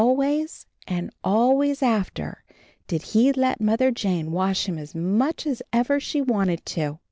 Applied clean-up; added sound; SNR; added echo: none; none; none; none.